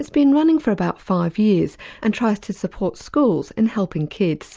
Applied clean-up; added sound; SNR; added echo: none; none; none; none.